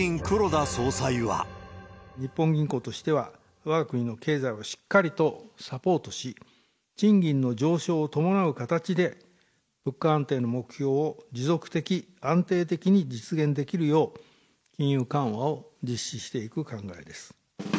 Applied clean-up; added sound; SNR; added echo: none; none; none; none.